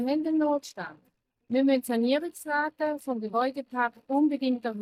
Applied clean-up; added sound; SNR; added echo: neural mask model DeepFilterNet 3.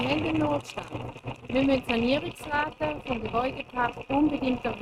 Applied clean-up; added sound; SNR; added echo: neural mask model RNNoise.